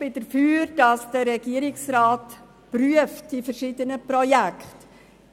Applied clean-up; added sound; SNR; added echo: none; none; none; none.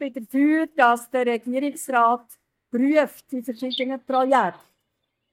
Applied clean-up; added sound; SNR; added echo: neural mask model DeepFilterNet 3.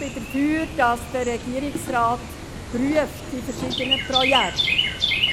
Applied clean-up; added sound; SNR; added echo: none; Chirp, tweet; 1 dB; none.